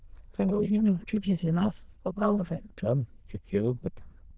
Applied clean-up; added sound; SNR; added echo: neural diffusion model UNIVERSE++.